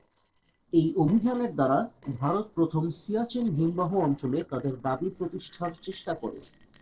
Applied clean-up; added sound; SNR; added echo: neural separator model SepFormer DNS4.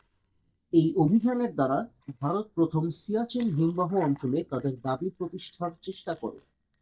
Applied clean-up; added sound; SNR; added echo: neural mask model DeepFilterNet 3.